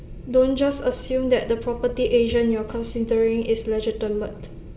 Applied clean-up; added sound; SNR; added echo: none; none; none; reverberation time 0.9 s.